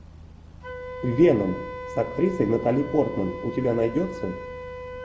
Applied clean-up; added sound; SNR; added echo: none; Wind instrument, woodwind instrument; 11 dB; none.